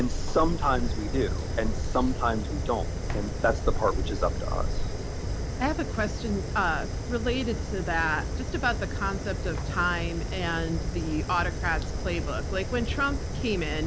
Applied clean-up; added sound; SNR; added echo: none; Fire; 0 dB; none.